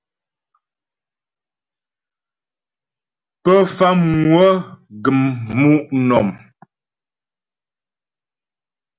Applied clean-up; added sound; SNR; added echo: none; none; none; none.